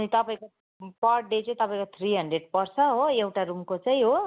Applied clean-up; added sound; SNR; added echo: none; none; none; none.